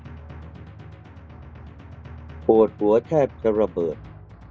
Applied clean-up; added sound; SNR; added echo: none; Drum; 16 dB; none.